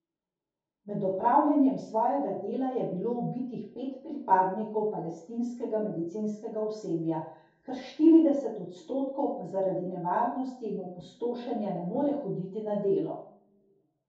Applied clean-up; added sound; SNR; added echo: none; none; none; reverberation time 0.6 s.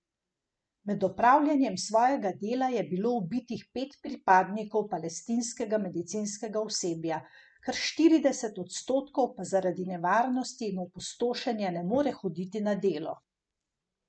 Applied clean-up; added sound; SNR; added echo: none; none; none; none.